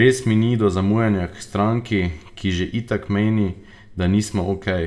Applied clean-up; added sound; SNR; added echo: none; none; none; reverberation time 0.6 s.